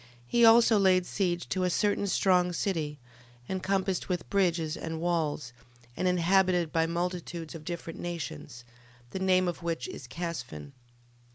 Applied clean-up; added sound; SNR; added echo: none; none; none; none.